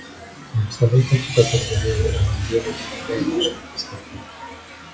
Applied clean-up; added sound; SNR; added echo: classical method WPE with log-MMSE.